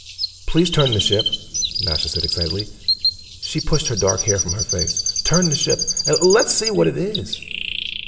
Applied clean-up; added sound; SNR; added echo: none; Chirp, tweet; 2 dB; reverberation time 1.7 s.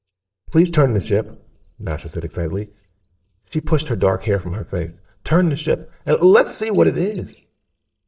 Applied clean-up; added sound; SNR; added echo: neural mask model DeepFilterNet 3.